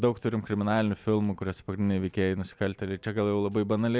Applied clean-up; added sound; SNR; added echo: none; none; none; none.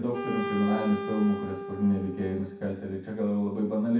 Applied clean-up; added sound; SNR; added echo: none; Wind instrument, woodwind instrument; 9 dB; reverberation time 0.6 s.